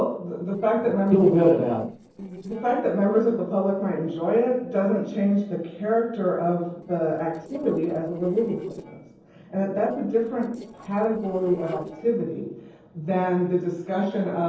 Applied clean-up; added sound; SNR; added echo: neural separator model SepFormer DNS4.